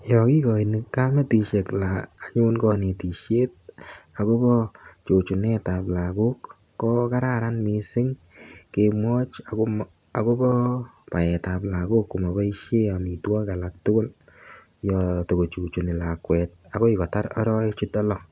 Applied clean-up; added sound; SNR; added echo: none; none; none; none.